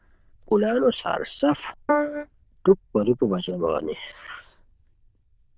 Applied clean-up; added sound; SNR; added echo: neural diffusion model UNIVERSE++.